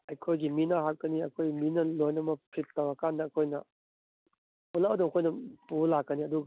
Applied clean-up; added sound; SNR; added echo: none; none; none; none.